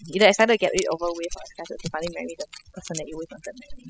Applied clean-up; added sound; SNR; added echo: classical method spectral subtraction.